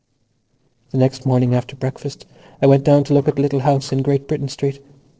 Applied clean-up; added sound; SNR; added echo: neural separator model SepFormer DNS4.